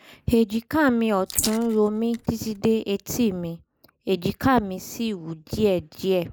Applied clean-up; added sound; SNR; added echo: neural mask model Resemble Enhance denoiser.